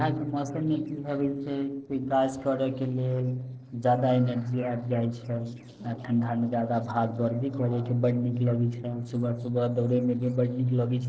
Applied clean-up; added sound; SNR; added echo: neural separator model SepFormer DNS4.